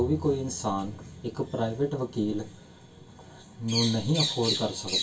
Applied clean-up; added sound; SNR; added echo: none; Bowed string instrument; 18 dB; reverberation time 0.2 s.